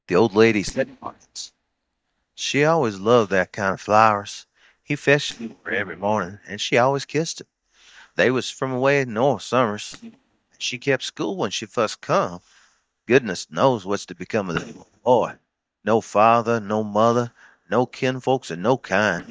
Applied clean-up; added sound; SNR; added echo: neural mask model DeepFilterNet 3.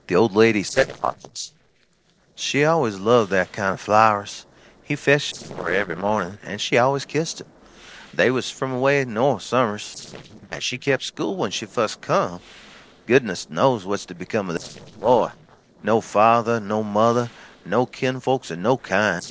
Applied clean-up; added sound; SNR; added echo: neural separator model SepFormer DNS4.